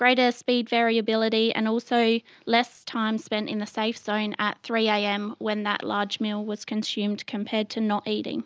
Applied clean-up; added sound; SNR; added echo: none; none; none; none.